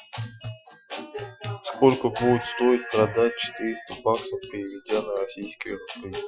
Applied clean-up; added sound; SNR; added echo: classical method Wiener filter.